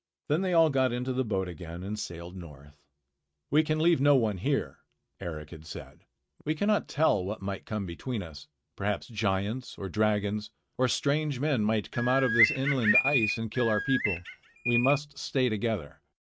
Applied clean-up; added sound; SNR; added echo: neural mask model RNNoise.